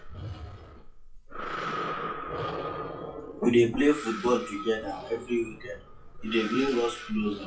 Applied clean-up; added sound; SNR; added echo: classical method WPE with log-MMSE.